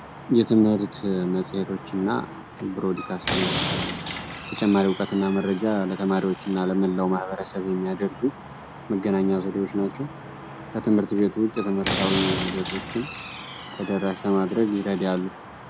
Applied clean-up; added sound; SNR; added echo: none; Slam; 9 dB; none.